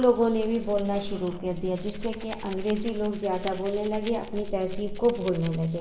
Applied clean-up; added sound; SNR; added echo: none; Domestic sounds, home sounds; 9 dB; reverberation time 2.9 s.